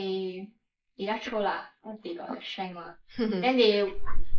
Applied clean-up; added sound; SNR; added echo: neural mask model Resemble Enhance denoiser.